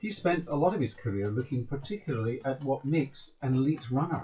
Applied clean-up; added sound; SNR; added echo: classical method WPE with log-MMSE.